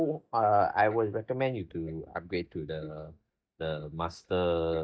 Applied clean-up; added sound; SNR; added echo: neural mask model DeepFilterNet 3.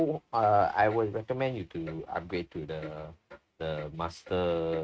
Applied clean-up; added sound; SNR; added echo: neural mask model RNNoise.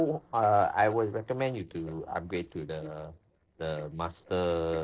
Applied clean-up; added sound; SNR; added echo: neural separator model SepFormer DNS4.